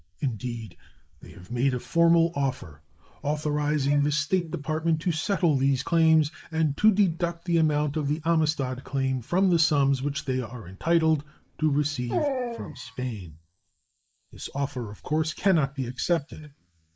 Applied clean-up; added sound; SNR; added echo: neural mask model Resemble Enhance denoiser.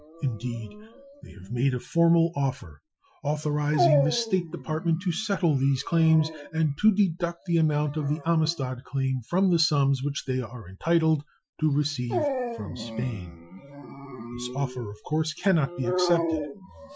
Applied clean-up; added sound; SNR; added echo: classical method Wiener filter.